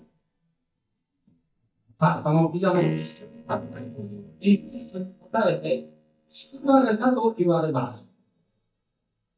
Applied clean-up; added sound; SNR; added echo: neural mask model DeepFilterNet 3.